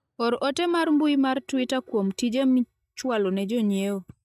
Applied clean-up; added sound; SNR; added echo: neural mask model DeepFilterNet 3.